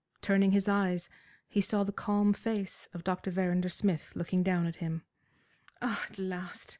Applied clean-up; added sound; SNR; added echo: none; none; none; none.